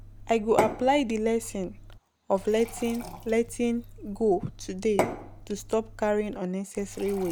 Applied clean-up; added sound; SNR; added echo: none; Fill (with liquid) / Glass / Water; 9 dB; none.